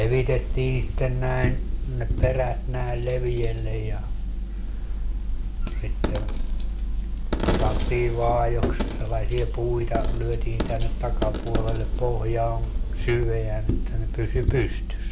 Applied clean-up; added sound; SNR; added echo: none; Coin (dropping); 0 dB; none.